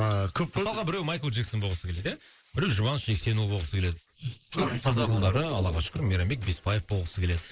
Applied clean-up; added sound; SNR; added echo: neural mask model Resemble Enhance denoiser.